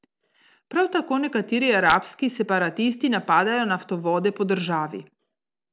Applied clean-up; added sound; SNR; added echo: none; none; none; none.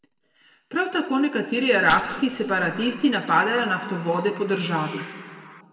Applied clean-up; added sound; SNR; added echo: none; Bird; 17 dB; reverberation time 1.7 s.